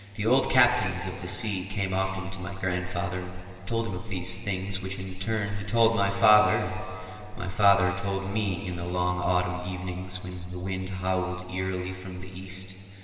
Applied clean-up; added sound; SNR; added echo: none; Mechanical fan; 20 dB; reverberation time 2.6 s.